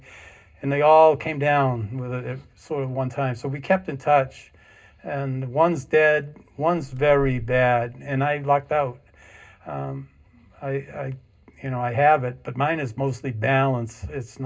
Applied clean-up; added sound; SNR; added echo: none; Bird; 14 dB; reverberation time 0.2 s.